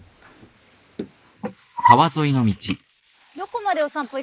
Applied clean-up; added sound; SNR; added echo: neural mask model Resemble Enhance denoiser.